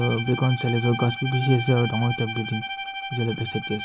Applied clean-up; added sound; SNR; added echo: none; Bowed string instrument; 8 dB; none.